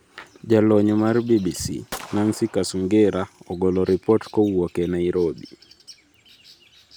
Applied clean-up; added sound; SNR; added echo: none; Gunshot, gunfire; 18 dB; none.